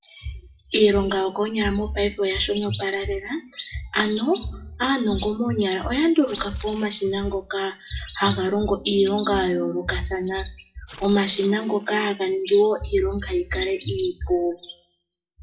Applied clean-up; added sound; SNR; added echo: classical method WPE with log-MMSE.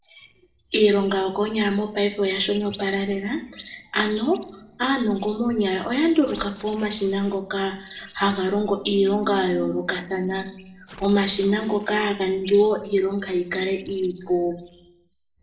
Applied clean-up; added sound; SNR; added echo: neural separator model SepFormer DNS4.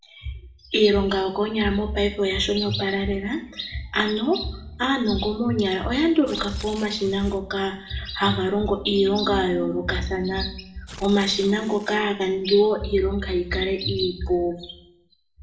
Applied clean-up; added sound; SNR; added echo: none; Tearing; 19 dB; reverberation time 0.5 s.